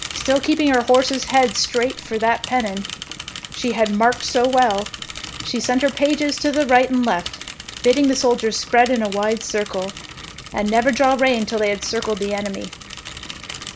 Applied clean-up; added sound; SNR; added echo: none; Mechanisms / Bicycle; 13 dB; none.